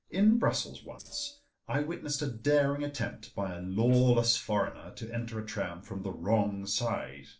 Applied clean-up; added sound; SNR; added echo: neural separator model SepFormer DNS4.